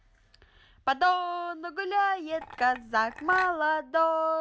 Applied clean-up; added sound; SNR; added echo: none; Chink, clink; 16 dB; none.